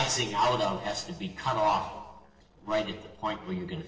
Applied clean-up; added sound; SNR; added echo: neural separator model SepFormer DNS4.